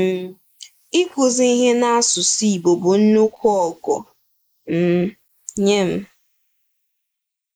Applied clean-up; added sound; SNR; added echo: neural mask model Resemble Enhance denoiser.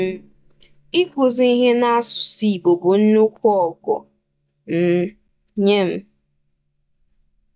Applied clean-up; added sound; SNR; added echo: neural mask model DeepFilterNet 3.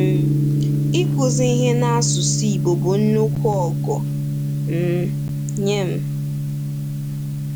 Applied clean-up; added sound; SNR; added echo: none; Gong; -3 dB; none.